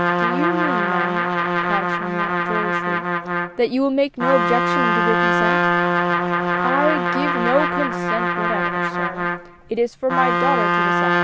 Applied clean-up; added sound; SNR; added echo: none; Trumpet; -4 dB; none.